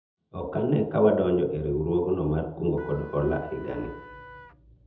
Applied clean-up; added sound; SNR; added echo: none; Trumpet; 19 dB; reverberation time 0.8 s.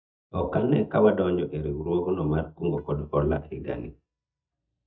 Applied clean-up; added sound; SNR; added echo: neural mask model DeepFilterNet 3.